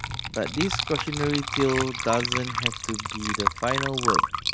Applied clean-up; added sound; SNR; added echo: none; Water / Liquid; 0 dB; none.